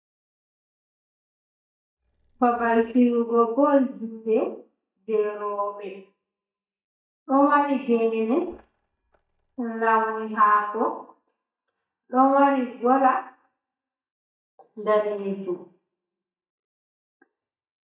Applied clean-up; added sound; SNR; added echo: neural mask model DeepFilterNet 3.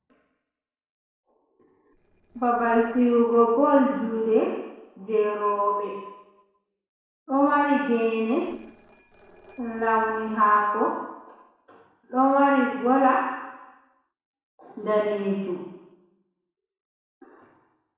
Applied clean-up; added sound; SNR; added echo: neural separator model SepFormer DNS4.